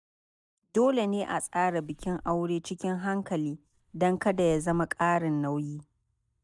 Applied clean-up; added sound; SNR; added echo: neural mask model DeepFilterNet 3.